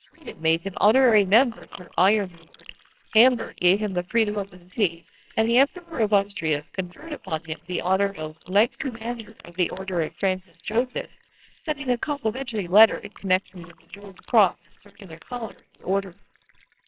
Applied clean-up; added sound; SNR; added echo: neural separator model SepFormer WHAMR!.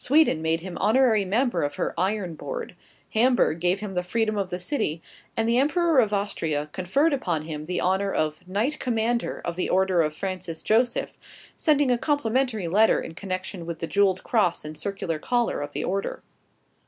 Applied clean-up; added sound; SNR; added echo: none; none; none; none.